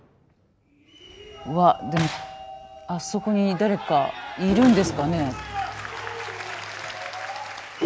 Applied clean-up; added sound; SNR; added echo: none; none; none; none.